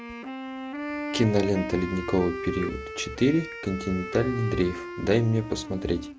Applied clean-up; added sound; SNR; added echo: none; Wind instrument, woodwind instrument; 8 dB; none.